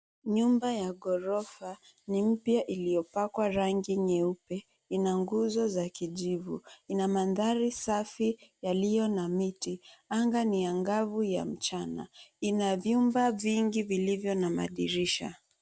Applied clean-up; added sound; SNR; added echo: none; none; none; none.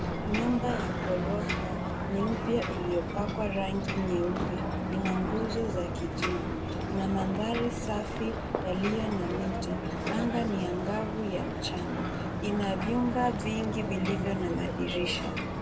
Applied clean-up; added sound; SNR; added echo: none; Ocean; 0 dB; reverberation time 0.2 s.